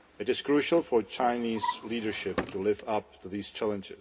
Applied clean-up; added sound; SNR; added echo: none; Drawer open or close; 11 dB; reverberation time 0.3 s.